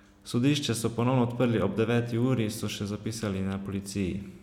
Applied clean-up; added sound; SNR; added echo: none; none; none; none.